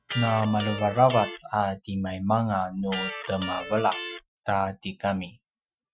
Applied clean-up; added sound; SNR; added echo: classical method Wiener filter.